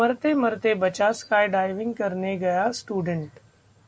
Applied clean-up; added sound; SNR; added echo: none; none; none; none.